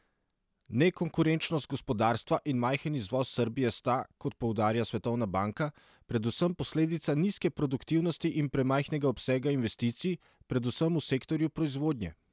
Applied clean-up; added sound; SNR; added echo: none; none; none; none.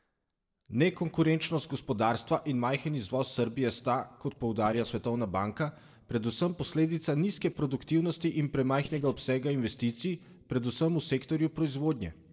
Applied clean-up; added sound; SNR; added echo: neural separator model SepFormer DNS4.